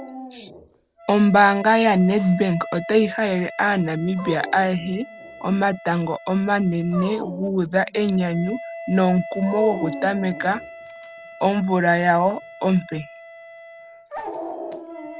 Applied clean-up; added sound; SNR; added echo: none; Dog + Wind instrument, woodwind instrument; 14 dB; none.